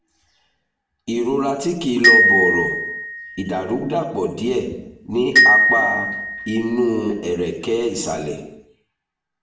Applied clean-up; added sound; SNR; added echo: none; Glockenspiel; -3 dB; reverberation time 0.7 s.